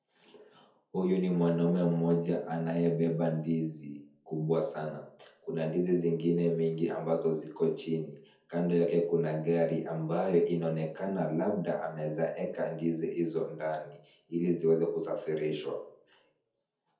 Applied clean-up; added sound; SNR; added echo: none; none; none; reverberation time 0.5 s.